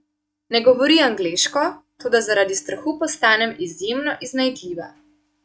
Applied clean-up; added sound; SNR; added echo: neural mask model RNNoise.